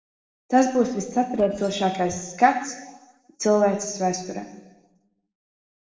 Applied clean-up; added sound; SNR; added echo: neural separator model SepFormer DNS4.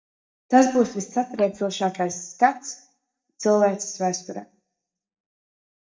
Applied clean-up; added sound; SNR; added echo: neural mask model DeepFilterNet 3.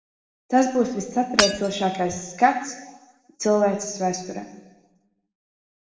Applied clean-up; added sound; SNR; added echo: none; Shatter / Hammer; 3 dB; reverberation time 1.1 s.